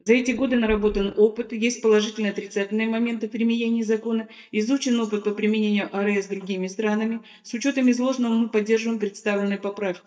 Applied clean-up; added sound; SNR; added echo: neural mask model DeepFilterNet 3.